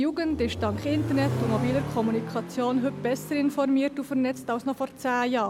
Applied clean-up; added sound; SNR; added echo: none; Accelerating, revving, vroom; 7 dB; none.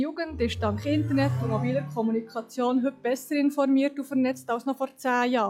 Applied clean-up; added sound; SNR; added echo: classical method log-MMSE.